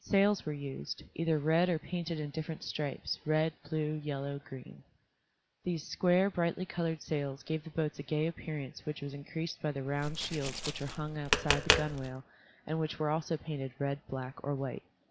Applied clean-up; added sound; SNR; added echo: none; Tap; 0 dB; none.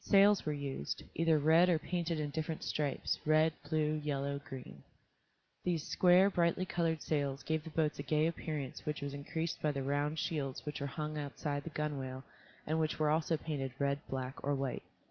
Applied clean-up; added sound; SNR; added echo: none; none; none; none.